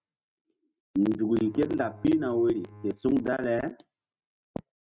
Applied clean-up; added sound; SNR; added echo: neural mask model RNNoise.